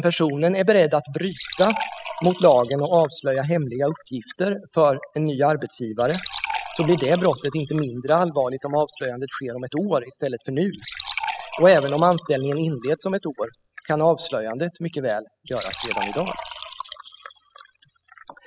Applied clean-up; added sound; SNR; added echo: classical method spectral subtraction.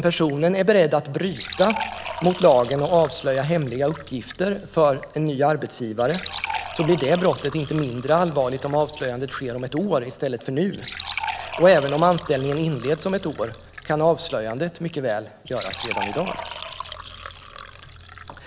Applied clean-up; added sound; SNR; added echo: none; Fill (with liquid) / Trickle, dribble; 13 dB; none.